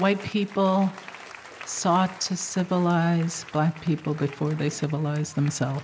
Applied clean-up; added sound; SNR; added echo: none; Applause; 19 dB; none.